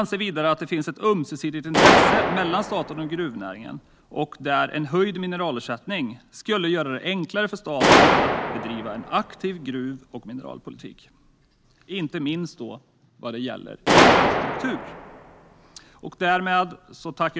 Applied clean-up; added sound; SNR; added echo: none; Gunshot, gunfire; -2 dB; none.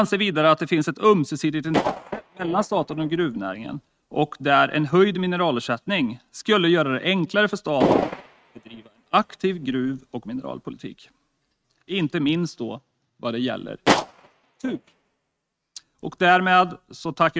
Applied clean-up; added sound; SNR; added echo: neural mask model RNNoise.